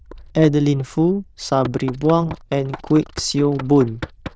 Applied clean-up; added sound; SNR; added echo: neural diffusion model UNIVERSE++.